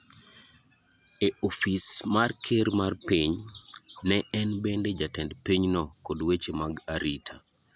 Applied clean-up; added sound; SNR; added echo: none; none; none; none.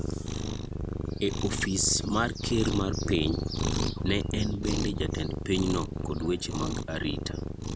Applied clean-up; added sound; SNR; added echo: none; Cat; 0 dB; none.